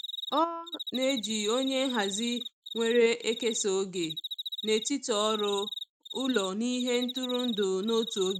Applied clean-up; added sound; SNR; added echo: none; Cricket; 9 dB; none.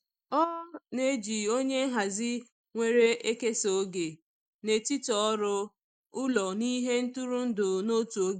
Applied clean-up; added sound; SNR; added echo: neural mask model Resemble Enhance denoiser.